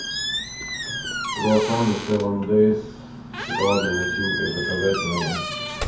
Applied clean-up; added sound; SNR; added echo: none; Squeak; 5 dB; reverberation time 0.6 s.